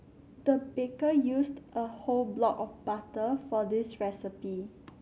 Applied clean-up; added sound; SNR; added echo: none; none; none; none.